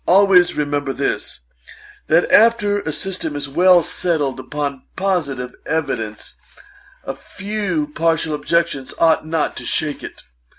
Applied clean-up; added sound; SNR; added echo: none; none; none; none.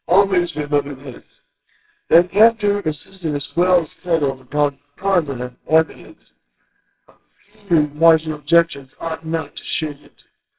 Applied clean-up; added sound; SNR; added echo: neural separator model SepFormer WHAMR!.